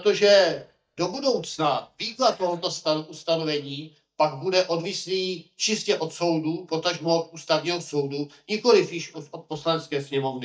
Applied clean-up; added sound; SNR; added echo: neural mask model DeepFilterNet 3.